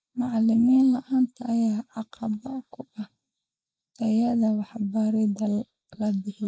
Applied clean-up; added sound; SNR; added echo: neural mask model Resemble Enhance denoiser.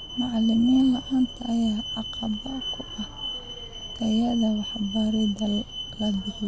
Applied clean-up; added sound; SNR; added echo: none; Alarm; 11 dB; none.